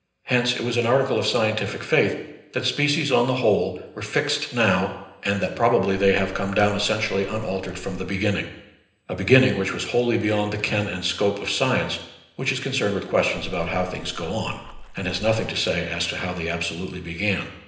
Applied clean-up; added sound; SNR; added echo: none; Splash, splatter; 15 dB; reverberation time 0.9 s.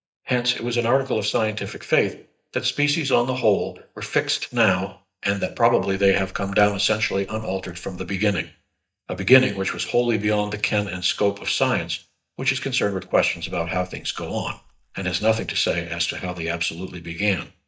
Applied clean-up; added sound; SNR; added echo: neural mask model DeepFilterNet 3.